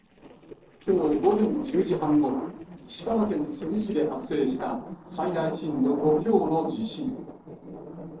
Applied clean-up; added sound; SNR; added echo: neural separator model SepFormer DNS4.